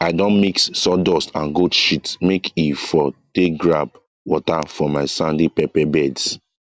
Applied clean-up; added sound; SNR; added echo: none; none; none; none.